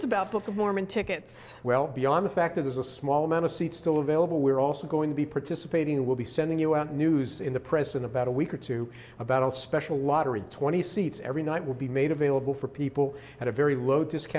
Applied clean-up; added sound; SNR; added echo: none; none; none; none.